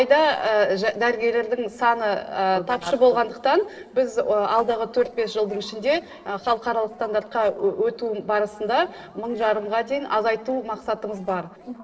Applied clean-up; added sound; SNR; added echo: neural separator model SepFormer DNS4.